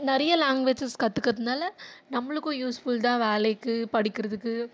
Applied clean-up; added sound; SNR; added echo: none; none; none; none.